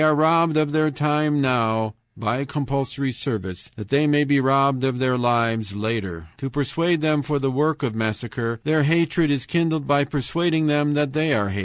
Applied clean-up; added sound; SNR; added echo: neural mask model DeepFilterNet 3.